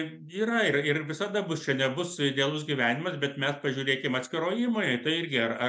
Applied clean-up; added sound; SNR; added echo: none; none; none; none.